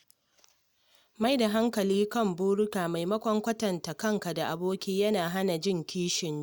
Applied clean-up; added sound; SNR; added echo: none; none; none; none.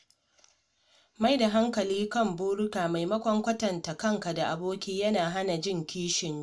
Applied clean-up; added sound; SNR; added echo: none; none; none; reverberation time 0.2 s.